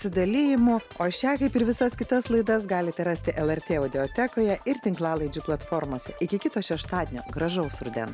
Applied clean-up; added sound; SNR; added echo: none; none; none; none.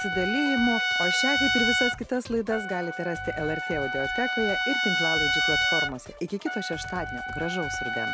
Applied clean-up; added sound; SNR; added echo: none; Trumpet; -2 dB; none.